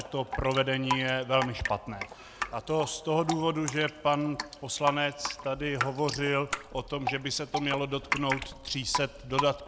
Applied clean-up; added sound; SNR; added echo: none; Drip; 7 dB; none.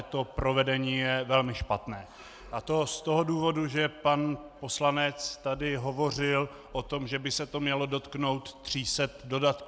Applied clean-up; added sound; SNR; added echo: none; none; none; none.